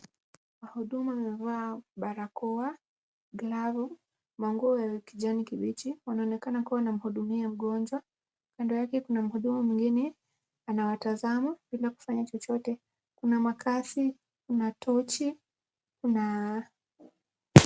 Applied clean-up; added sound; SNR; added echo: none; none; none; none.